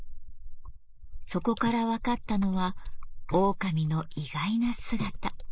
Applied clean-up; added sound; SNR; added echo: neural mask model Resemble Enhance denoiser.